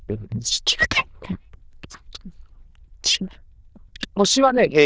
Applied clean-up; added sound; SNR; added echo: neural diffusion model UNIVERSE++.